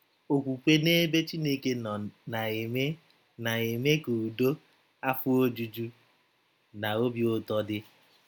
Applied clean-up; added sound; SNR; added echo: none; none; none; none.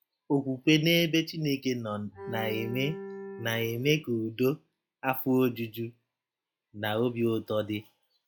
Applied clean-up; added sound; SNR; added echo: classical method log-MMSE.